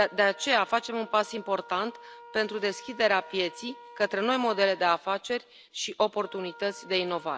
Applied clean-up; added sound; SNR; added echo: none; Wind instrument, woodwind instrument; 20 dB; none.